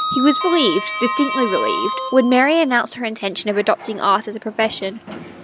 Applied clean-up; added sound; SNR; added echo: none; Sliding door; 8 dB; none.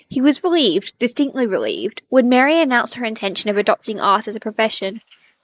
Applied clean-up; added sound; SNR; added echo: neural mask model Resemble Enhance denoiser.